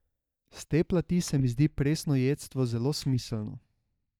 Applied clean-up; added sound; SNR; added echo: neural mask model DeepFilterNet 3.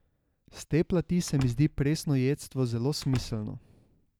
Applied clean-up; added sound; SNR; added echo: none; Slam; 17 dB; none.